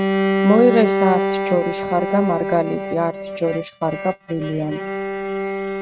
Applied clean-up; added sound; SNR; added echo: neural mask model RNNoise.